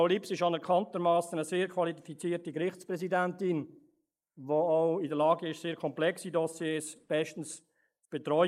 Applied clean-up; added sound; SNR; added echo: neural mask model Resemble Enhance denoiser.